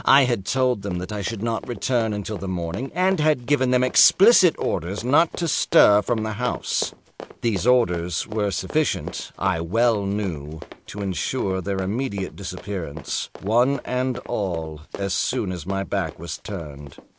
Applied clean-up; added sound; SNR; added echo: none; Run; 17 dB; none.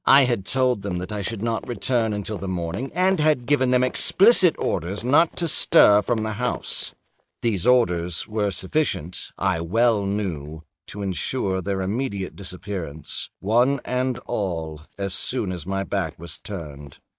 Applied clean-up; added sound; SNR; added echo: neural mask model DeepFilterNet 3.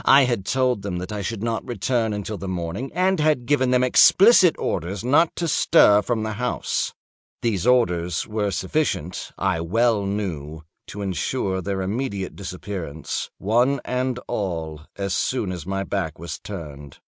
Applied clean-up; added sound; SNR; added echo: none; none; none; none.